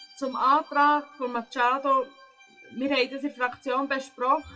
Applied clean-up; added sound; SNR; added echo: classical method WPE with log-MMSE.